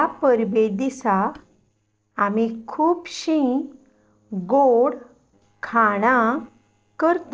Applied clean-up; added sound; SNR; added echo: neural separator model SepFormer DNS4.